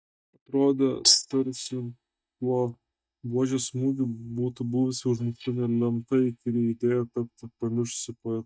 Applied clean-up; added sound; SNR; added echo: neural mask model DeepFilterNet 3.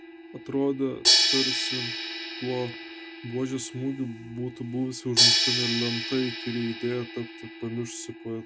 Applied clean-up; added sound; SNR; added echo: none; Crash cymbal; -3 dB; none.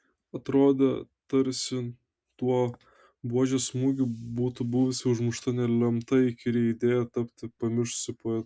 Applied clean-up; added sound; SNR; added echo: none; none; none; none.